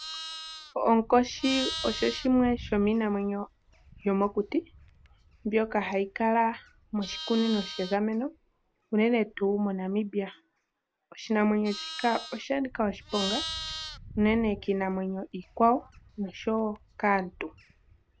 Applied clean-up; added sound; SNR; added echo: none; Livestock, farm animals, working animals; 13 dB; none.